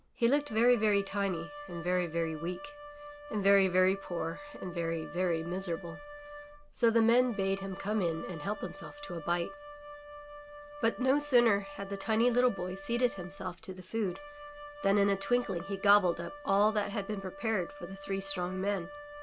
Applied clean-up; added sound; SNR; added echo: none; Wind instrument, woodwind instrument; 14 dB; none.